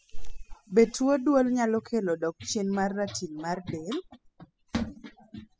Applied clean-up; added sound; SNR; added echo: classical method spectral subtraction.